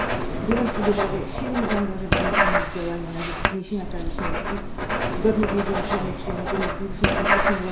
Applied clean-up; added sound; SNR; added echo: none; Writing; -3 dB; reverberation time 0.7 s.